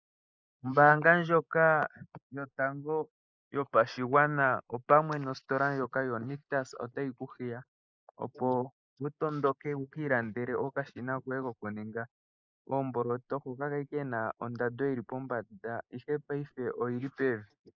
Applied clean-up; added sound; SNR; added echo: neural mask model Resemble Enhance denoiser.